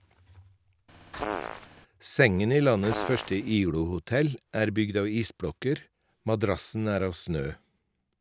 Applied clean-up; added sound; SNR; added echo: none; Fart; 8 dB; none.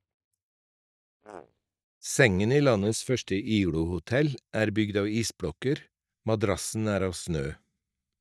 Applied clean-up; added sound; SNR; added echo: neural mask model DeepFilterNet 3.